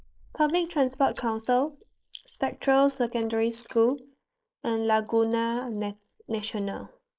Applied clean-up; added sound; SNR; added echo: neural mask model Resemble Enhance denoiser.